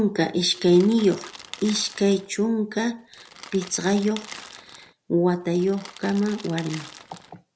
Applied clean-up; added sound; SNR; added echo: none; Crackle; 18 dB; none.